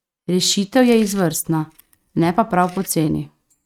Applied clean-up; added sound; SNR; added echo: neural mask model RNNoise.